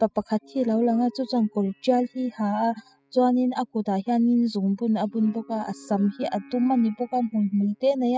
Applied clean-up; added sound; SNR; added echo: classical method spectral subtraction.